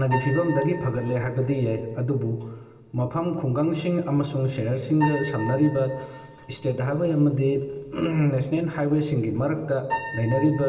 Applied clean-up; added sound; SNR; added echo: none; Piano; 14 dB; reverberation time 2.2 s.